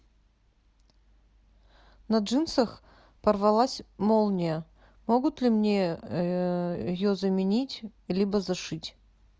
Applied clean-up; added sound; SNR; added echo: none; none; none; none.